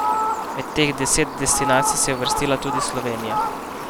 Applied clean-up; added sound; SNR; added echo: none; Fowl; 1 dB; none.